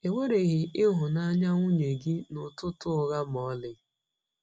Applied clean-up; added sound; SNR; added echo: none; none; none; none.